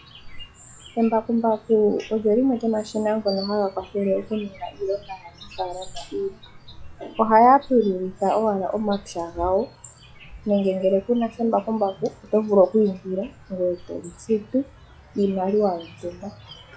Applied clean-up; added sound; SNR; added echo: classical method log-MMSE.